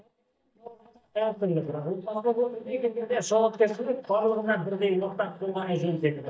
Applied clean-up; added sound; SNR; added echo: neural mask model DeepFilterNet 3.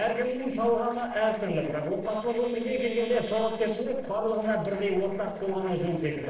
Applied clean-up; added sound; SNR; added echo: neural separator model SepFormer DNS4.